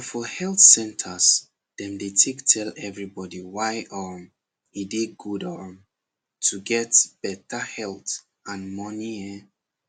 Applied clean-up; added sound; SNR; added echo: none; none; none; none.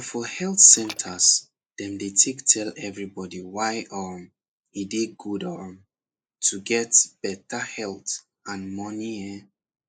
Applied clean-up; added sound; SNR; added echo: neural mask model Resemble Enhance denoiser.